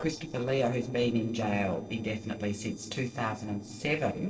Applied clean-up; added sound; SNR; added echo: neural separator model SepFormer DNS4.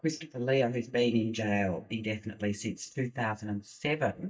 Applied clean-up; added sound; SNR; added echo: neural mask model DeepFilterNet 3.